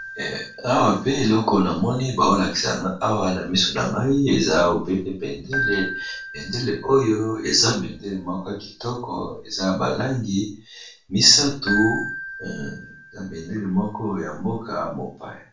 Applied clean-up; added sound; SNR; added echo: none; Keyboard (musical); 13 dB; reverberation time 0.3 s.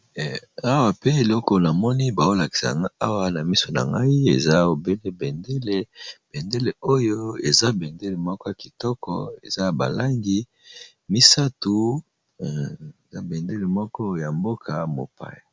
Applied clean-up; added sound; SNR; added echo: none; none; none; none.